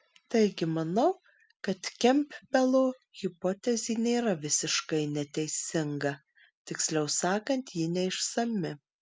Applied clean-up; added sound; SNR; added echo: none; none; none; none.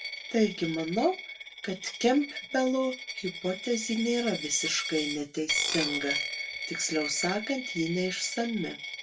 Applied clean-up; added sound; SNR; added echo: none; Coin (dropping); 6 dB; reverberation time 0.2 s.